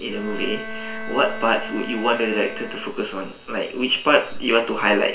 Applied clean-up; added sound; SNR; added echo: none; Bowed string instrument; 14 dB; reverberation time 0.4 s.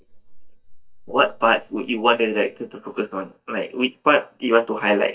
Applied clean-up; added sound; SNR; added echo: neural mask model DeepFilterNet 3.